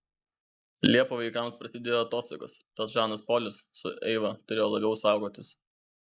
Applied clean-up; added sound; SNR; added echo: neural mask model Resemble Enhance denoiser.